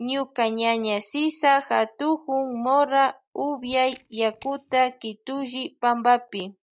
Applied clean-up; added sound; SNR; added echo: neural mask model DeepFilterNet 3.